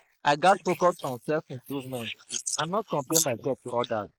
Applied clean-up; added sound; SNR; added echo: neural mask model Resemble Enhance denoiser.